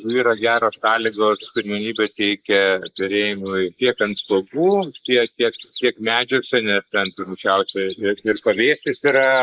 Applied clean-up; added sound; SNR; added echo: neural mask model Resemble Enhance denoiser.